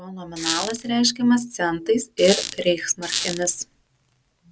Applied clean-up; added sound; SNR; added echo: none; Squeak; 6 dB; none.